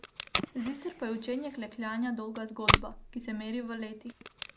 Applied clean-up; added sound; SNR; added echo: none; Packing tape, duct tape; -3 dB; none.